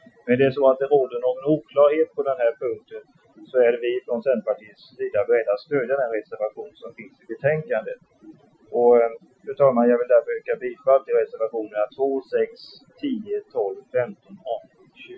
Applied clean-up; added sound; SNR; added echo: classical method Wiener filter.